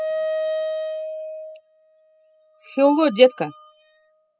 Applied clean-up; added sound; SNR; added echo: classical method spectral subtraction.